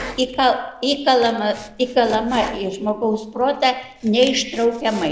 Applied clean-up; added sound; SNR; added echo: none; Domestic sounds, home sounds; 17 dB; none.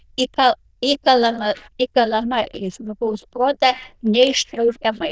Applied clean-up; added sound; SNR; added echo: neural diffusion model UNIVERSE++.